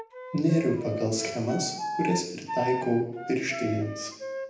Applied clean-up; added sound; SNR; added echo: none; Wind instrument, woodwind instrument; 8 dB; reverberation time 0.8 s.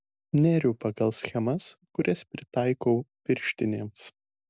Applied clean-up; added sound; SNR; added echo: none; none; none; none.